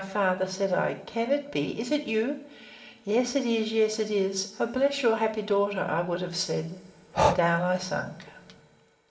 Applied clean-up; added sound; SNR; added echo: none; Breathing; 5 dB; reverberation time 1.8 s.